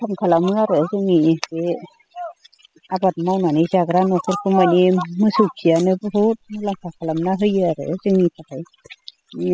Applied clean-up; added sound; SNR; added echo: classical method spectral subtraction.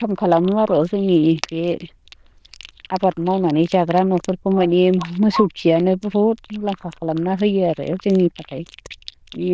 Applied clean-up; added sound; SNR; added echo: neural diffusion model UNIVERSE++.